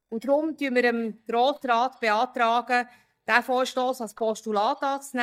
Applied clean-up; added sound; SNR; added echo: neural mask model DeepFilterNet 3.